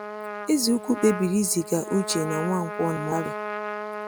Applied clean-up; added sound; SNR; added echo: none; Trumpet; 8 dB; none.